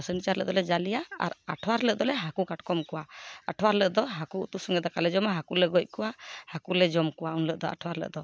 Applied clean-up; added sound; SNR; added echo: none; none; none; none.